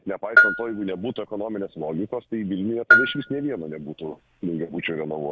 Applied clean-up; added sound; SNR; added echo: none; Bell; -4 dB; none.